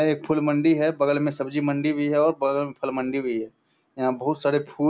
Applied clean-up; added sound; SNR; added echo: none; none; none; none.